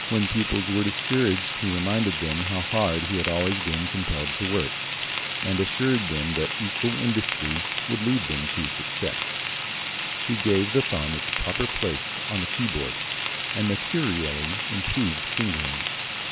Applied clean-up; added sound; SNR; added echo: none; Frying (food); 2 dB; none.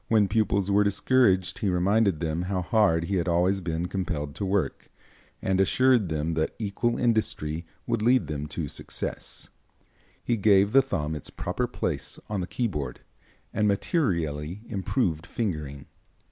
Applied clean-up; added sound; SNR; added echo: none; none; none; none.